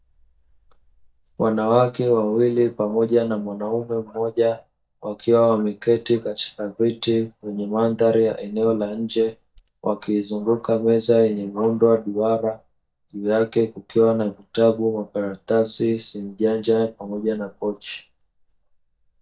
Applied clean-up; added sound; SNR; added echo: neural mask model DeepFilterNet 3.